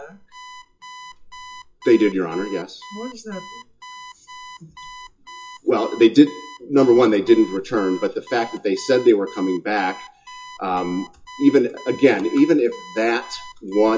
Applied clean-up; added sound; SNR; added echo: classical method WPE with log-MMSE.